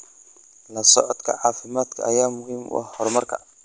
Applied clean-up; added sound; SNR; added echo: none; none; none; none.